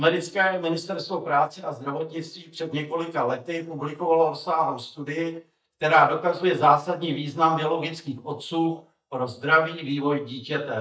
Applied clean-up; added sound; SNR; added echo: neural mask model DeepFilterNet 3.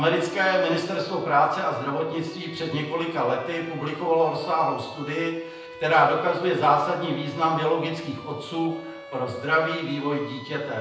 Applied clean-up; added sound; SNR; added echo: none; Bowed string instrument; 16 dB; reverberation time 0.9 s.